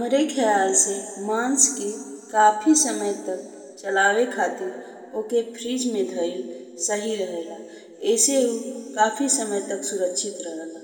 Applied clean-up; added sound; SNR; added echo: none; none; none; reverberation time 1.7 s.